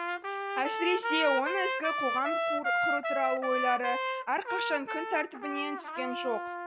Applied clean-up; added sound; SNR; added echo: none; Trumpet; 0 dB; none.